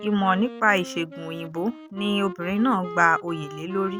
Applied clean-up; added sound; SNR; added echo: none; Wind instrument, woodwind instrument; 13 dB; none.